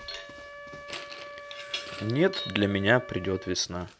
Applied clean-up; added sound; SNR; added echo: none; Wind instrument, woodwind instrument; 14 dB; none.